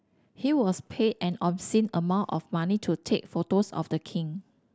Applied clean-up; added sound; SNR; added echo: none; none; none; none.